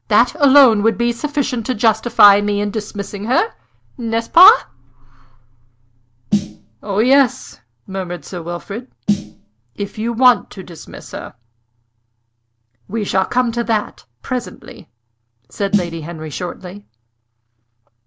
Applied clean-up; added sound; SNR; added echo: none; Snare drum; 7 dB; none.